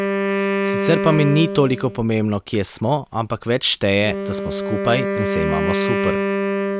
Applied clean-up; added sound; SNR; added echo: none; Wind instrument, woodwind instrument; 2 dB; none.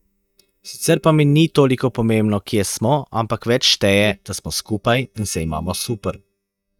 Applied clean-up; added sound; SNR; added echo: neural mask model DeepFilterNet 3.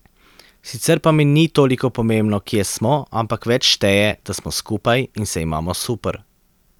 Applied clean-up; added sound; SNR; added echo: none; none; none; none.